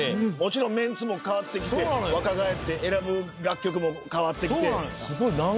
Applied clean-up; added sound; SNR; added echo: none; none; none; none.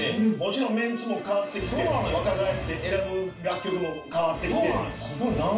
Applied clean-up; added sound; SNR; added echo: none; none; none; reverberation time 0.3 s.